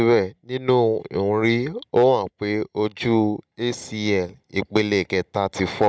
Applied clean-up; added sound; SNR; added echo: none; none; none; none.